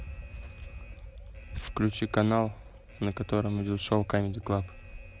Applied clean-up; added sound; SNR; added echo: none; Alarm; 17 dB; none.